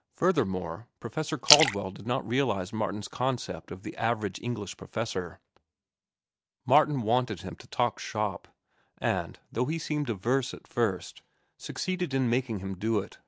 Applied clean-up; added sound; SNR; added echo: none; Splash, splatter; 0 dB; none.